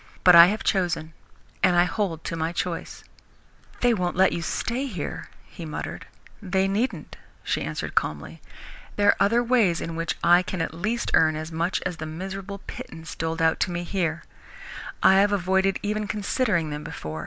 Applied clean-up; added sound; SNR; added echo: none; none; none; none.